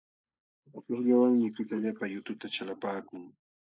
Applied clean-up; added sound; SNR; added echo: neural mask model Resemble Enhance denoiser.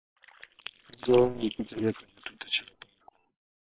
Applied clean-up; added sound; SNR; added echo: neural separator model SepFormer WHAM!.